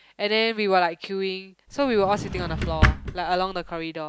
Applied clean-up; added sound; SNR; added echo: none; Drawer open or close; 1 dB; none.